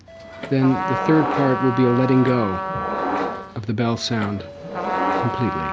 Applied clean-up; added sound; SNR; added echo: none; Trumpet + Subway, metro, underground; 4 dB; none.